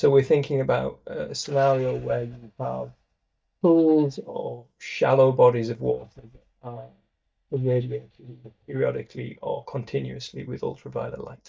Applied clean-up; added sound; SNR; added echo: neural mask model DeepFilterNet 3.